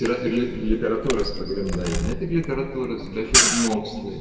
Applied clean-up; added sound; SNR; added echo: none; Camera; 1 dB; reverberation time 2.0 s.